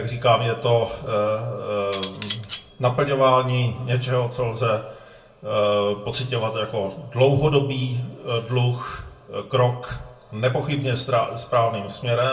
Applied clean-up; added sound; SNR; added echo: none; Cutlery, silverware; 14 dB; reverberation time 0.3 s.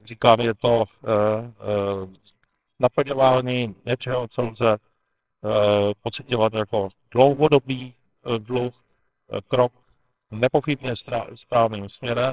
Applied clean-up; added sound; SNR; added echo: neural separator model SepFormer WHAMR!.